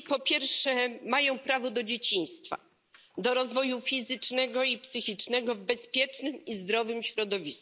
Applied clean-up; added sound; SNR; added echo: none; none; none; none.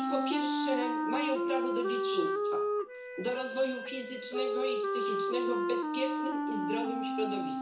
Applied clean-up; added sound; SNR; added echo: none; Wind instrument, woodwind instrument; -4 dB; reverberation time 0.7 s.